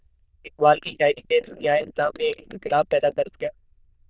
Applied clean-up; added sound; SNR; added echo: neural diffusion model UNIVERSE++.